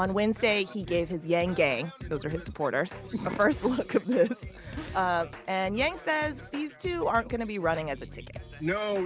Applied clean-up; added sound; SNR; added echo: none; none; none; none.